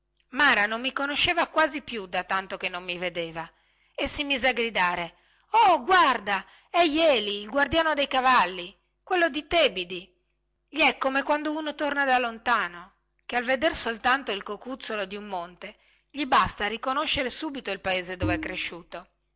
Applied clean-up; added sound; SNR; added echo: none; Bowed string instrument; 7 dB; none.